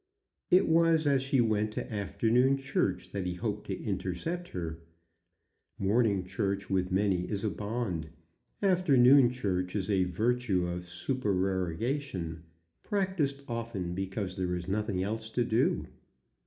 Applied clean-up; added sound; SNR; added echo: none; none; none; reverberation time 0.4 s.